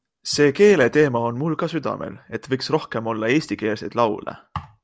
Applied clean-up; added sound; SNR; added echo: none; none; none; none.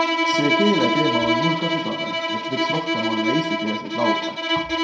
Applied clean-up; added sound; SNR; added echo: none; Bowed string instrument; -4 dB; reverberation time 0.4 s.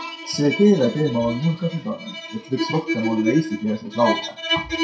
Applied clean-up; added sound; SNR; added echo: classical method WPE with log-MMSE.